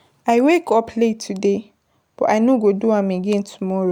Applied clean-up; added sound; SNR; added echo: none; none; none; none.